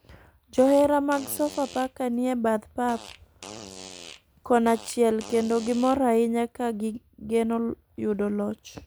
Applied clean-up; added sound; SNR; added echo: none; Fart; 18 dB; none.